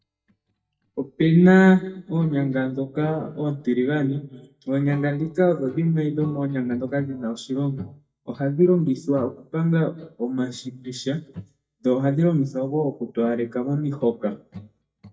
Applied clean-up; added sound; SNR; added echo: neural mask model DeepFilterNet 3.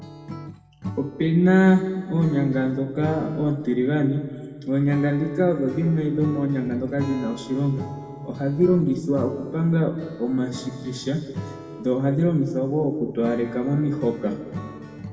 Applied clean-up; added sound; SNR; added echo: none; Acoustic guitar / Strum; 15 dB; reverberation time 1.7 s.